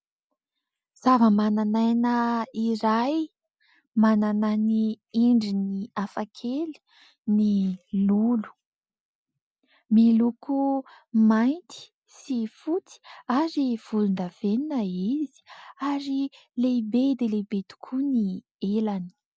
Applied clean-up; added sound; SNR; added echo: none; none; none; none.